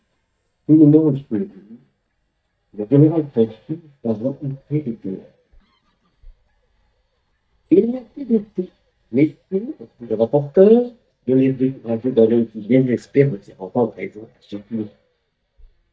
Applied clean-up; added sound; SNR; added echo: neural mask model DeepFilterNet 3.